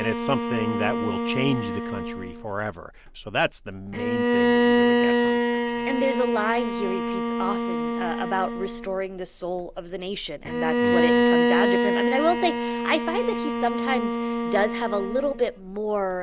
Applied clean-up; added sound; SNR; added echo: none; Bowed string instrument; -3 dB; none.